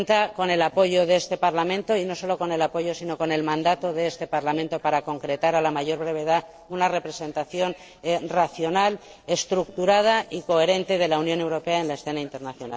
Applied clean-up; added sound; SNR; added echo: neural separator model SepFormer DNS4.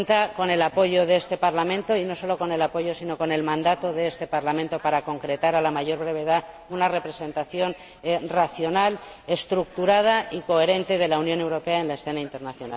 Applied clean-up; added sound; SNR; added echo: none; none; none; none.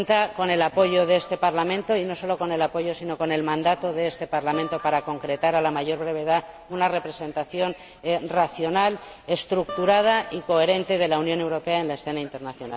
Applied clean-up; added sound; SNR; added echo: none; Guitar; 19 dB; none.